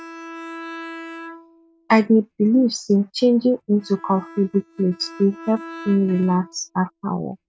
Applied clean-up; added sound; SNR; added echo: neural mask model RNNoise.